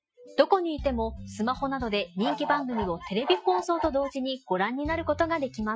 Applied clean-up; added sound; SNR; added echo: classical method Wiener filter.